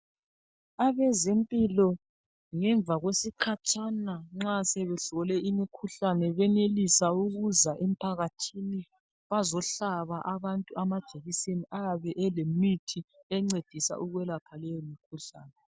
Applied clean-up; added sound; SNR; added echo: none; none; none; none.